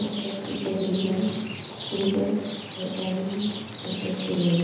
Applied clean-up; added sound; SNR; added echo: none; Rain; 7 dB; reverberation time 1.1 s.